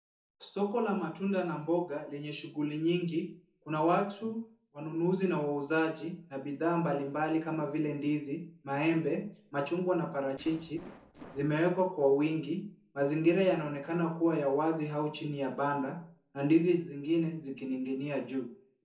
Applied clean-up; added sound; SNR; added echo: neural separator model SepFormer DNS4.